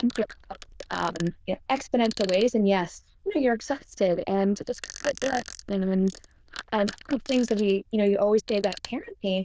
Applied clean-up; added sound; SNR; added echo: neural diffusion model UNIVERSE++.